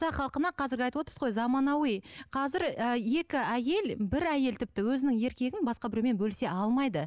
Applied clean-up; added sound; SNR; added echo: none; none; none; none.